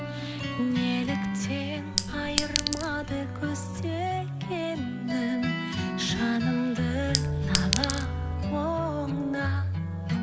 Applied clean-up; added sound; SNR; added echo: none; Chink, clink; 3 dB; none.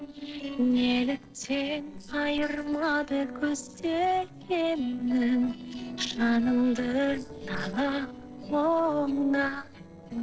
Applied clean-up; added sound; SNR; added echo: neural separator model SepFormer DNS4.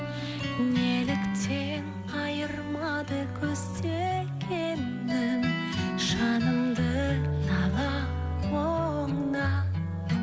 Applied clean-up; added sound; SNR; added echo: none; none; none; none.